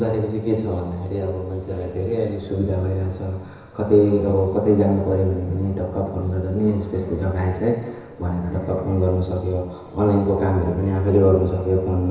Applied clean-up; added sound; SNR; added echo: none; none; none; reverberation time 1.0 s.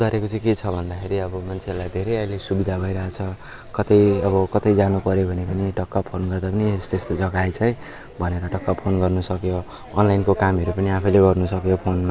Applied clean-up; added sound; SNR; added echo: none; none; none; none.